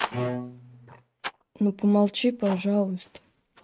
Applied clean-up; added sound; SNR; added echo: neural mask model RNNoise.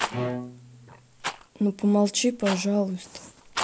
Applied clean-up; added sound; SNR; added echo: none; Bowed string instrument + Rattle; 8 dB; none.